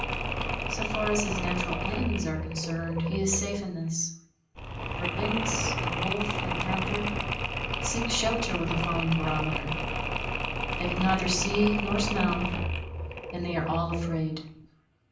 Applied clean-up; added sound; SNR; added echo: none; Mechanisms; 1 dB; reverberation time 0.6 s.